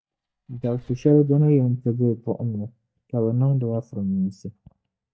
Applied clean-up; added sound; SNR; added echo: neural mask model DeepFilterNet 3.